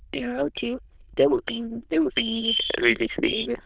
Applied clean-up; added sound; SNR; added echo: neural diffusion model UNIVERSE++.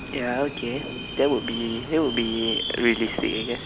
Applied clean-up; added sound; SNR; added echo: none; Subway, metro, underground; 7 dB; none.